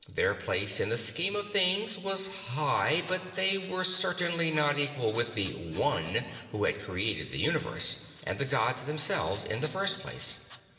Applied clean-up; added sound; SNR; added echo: none; Tools; 18 dB; reverberation time 2.5 s.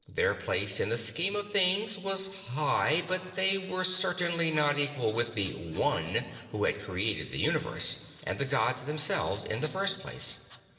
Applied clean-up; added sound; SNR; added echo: neural separator model SepFormer DNS4.